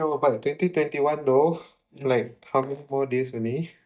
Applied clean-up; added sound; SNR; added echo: neural mask model DeepFilterNet 3.